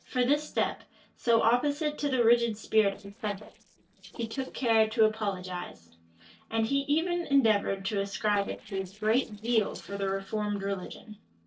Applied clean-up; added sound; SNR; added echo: neural separator model SepFormer DNS4.